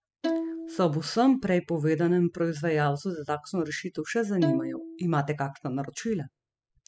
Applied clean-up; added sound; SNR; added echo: classical method spectral subtraction.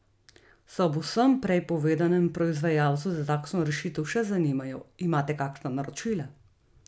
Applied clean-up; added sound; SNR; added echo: none; none; none; none.